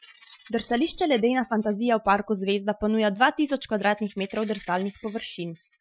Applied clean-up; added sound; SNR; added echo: classical method Wiener filter.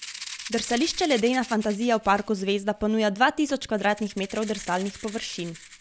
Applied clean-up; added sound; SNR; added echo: none; Rattle (instrument); 16 dB; none.